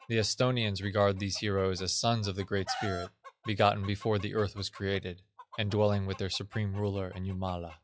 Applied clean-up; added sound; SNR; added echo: classical method log-MMSE.